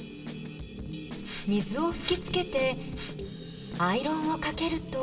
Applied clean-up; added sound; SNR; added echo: none; Drum / Drum kit; 14 dB; reverberation time 2.3 s.